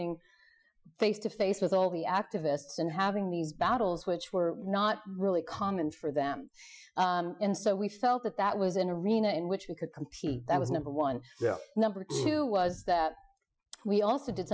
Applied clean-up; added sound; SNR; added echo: classical method Wiener filter.